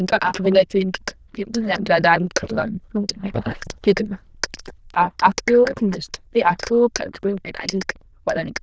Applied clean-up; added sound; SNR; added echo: neural diffusion model UNIVERSE++.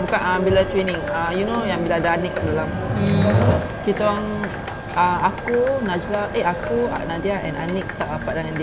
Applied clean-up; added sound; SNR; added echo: none; Clapping; 16 dB; none.